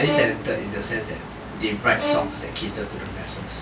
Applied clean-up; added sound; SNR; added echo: none; Bowed string instrument; 5 dB; none.